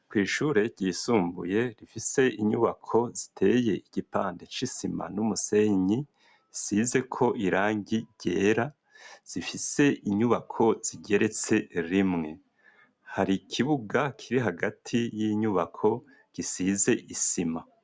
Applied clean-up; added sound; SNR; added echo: none; none; none; none.